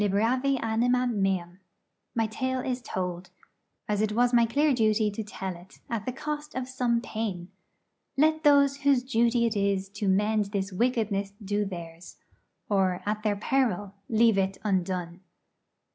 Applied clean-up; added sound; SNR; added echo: none; none; none; none.